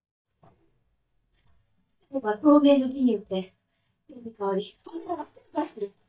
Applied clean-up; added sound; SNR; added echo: neural mask model DeepFilterNet 3.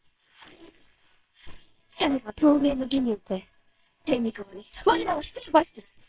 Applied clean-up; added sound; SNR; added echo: neural separator model SepFormer WHAMR!.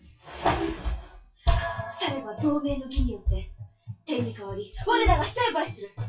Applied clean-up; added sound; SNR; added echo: classical method WPE with log-MMSE.